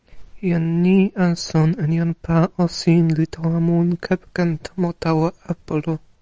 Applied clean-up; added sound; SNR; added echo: none; none; none; none.